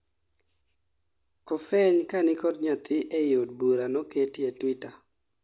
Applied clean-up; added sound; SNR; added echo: none; none; none; none.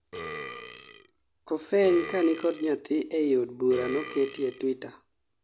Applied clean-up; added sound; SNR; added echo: none; Burping, eructation; 14 dB; none.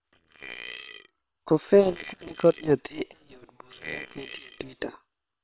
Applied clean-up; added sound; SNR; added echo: neural separator model SepFormer WHAM!.